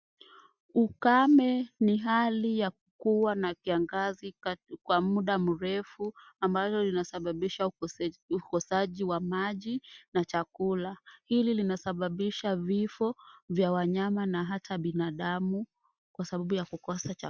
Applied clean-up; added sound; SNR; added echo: none; none; none; none.